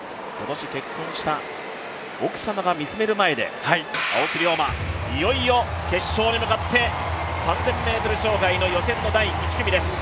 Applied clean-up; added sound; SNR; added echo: none; none; none; none.